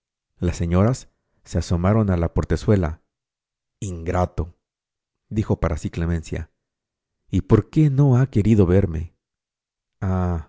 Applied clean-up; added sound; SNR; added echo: none; none; none; none.